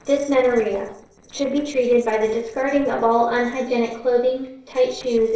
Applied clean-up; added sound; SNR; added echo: neural separator model SepFormer DNS4.